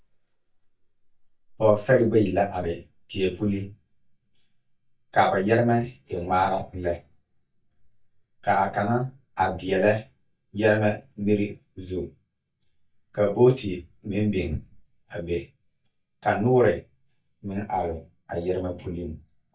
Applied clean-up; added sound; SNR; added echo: neural mask model DeepFilterNet 3.